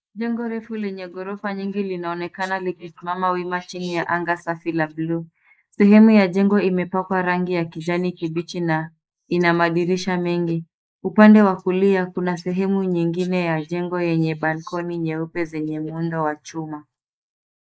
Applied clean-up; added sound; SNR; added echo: neural mask model Resemble Enhance denoiser.